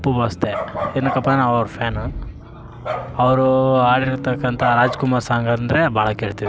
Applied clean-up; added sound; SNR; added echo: none; Accelerating, revving, vroom; 14 dB; none.